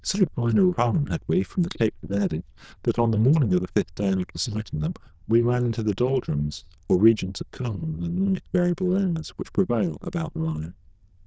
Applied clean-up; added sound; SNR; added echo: neural diffusion model UNIVERSE++.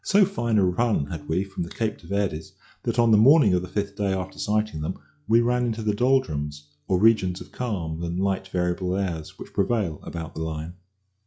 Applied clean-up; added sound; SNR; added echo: classical method log-MMSE.